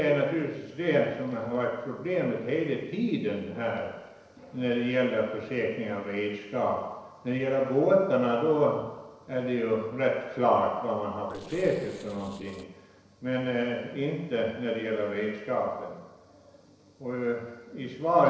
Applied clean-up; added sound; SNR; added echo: neural separator model SepFormer DNS4.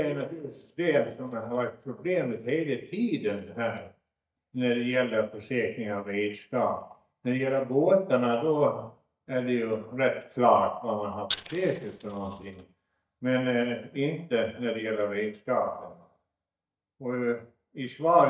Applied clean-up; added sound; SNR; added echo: neural mask model DeepFilterNet 3.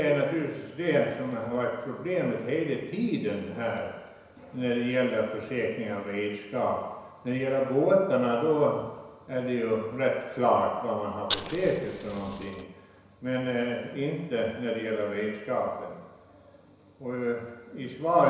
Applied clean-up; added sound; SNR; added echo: none; Fire; 5 dB; reverberation time 1.0 s.